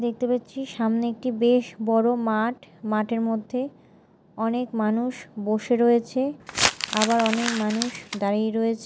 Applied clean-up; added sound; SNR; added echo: none; Crumpling, crinkling; 4 dB; none.